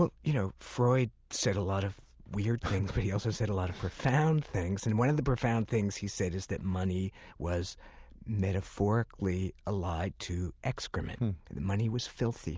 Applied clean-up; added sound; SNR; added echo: none; none; none; none.